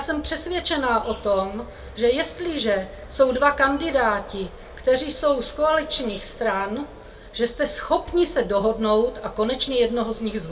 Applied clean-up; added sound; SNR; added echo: none; Insect; 18 dB; reverberation time 0.2 s.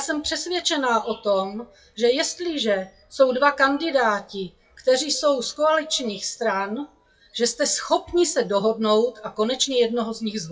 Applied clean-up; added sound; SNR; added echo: classical method WPE with log-MMSE.